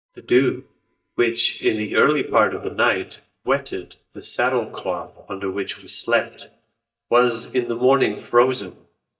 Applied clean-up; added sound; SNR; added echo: neural mask model DeepFilterNet 3.